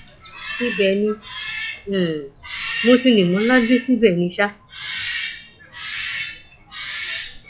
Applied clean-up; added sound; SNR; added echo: classical method log-MMSE.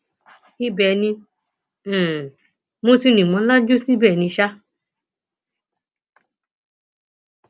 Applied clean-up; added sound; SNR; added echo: none; none; none; none.